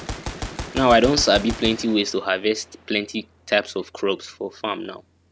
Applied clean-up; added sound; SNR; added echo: none; Gunshot, gunfire; 13 dB; none.